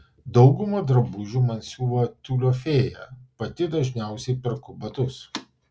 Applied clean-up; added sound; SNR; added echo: none; none; none; none.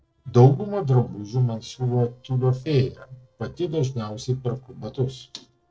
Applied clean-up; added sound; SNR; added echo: neural separator model SepFormer DNS4.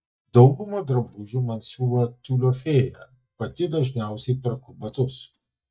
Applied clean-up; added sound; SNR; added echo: neural mask model DeepFilterNet 3.